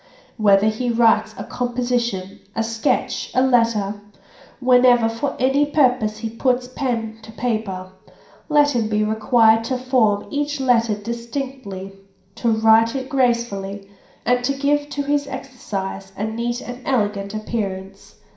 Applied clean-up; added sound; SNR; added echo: none; none; none; reverberation time 0.5 s.